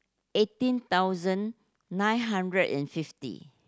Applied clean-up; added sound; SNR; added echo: none; none; none; none.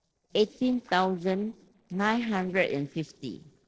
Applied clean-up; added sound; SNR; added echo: neural separator model SepFormer DNS4.